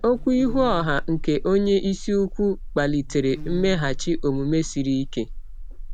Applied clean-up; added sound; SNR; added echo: none; Buzz; 7 dB; none.